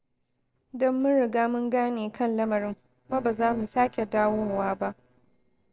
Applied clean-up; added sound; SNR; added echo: neural separator model SepFormer DNS4.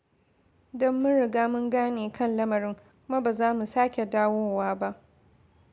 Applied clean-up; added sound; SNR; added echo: none; none; none; none.